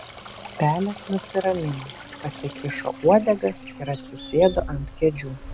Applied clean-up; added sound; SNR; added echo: none; Buzz + Stream; 14 dB; none.